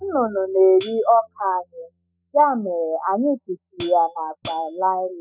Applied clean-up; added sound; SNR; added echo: classical method spectral subtraction.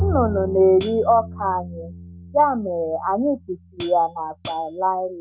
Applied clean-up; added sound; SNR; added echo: none; Bowed string instrument + Hi-hat; 10 dB; none.